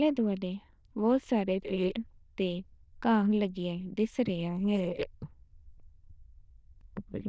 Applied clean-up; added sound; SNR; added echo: neural diffusion model UNIVERSE++.